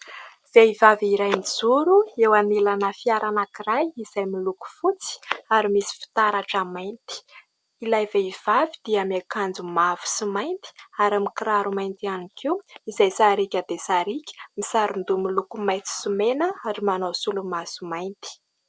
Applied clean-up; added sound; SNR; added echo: none; none; none; none.